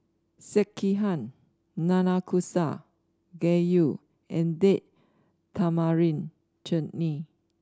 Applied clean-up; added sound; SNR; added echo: none; none; none; none.